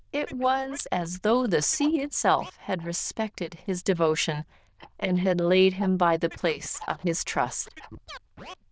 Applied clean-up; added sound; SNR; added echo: neural diffusion model UNIVERSE++.